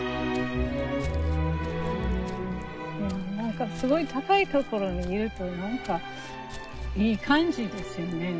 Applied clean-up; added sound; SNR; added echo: none; Walk, footsteps; 15 dB; none.